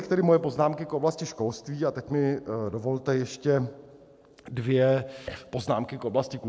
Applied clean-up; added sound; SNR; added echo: none; none; none; none.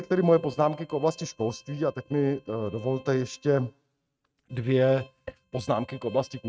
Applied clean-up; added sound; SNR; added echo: neural mask model RNNoise.